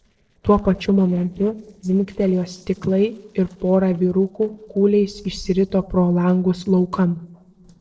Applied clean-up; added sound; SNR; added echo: neural separator model SepFormer DNS4.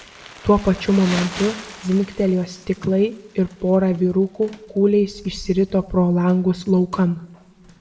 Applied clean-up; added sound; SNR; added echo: none; Crumpling, crinkling; 17 dB; reverberation time 0.9 s.